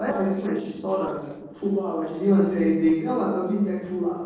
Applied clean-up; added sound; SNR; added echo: neural separator model SepFormer DNS4.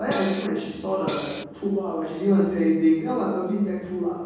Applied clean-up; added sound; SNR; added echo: none; Cymbal; 6 dB; reverberation time 1.3 s.